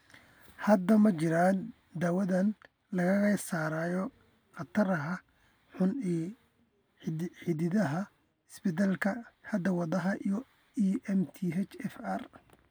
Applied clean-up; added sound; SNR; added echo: none; none; none; none.